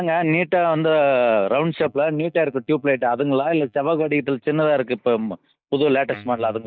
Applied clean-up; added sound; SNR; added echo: neural mask model DeepFilterNet 3.